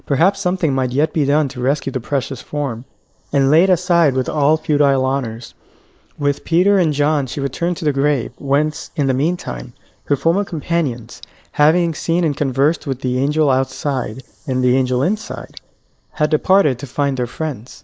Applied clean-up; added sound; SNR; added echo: neural mask model Resemble Enhance denoiser.